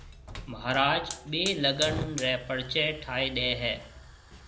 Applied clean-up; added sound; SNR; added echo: none; Hiss / Fire; 11 dB; none.